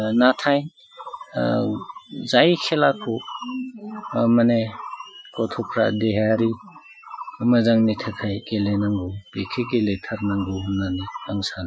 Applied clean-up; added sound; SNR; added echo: classical method Wiener filter.